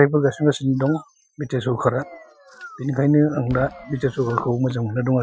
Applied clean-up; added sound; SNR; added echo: classical method Wiener filter.